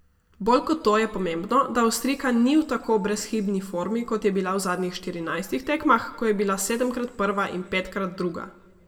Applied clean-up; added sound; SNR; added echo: none; none; none; reverberation time 1.0 s.